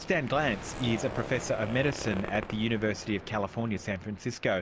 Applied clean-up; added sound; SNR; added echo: none; Zipper (clothing) + Thunder; 11 dB; none.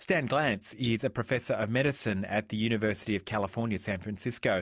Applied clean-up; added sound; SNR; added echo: none; none; none; none.